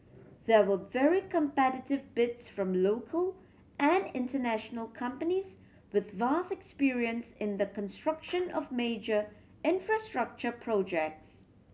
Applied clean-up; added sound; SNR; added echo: none; none; none; none.